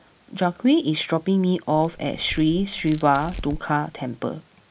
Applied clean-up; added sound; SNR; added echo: none; Tearing; 14 dB; none.